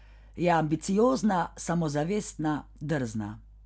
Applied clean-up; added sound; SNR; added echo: none; none; none; none.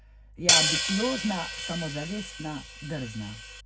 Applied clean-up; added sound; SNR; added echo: none; Hi-hat; -4 dB; reverberation time 0.4 s.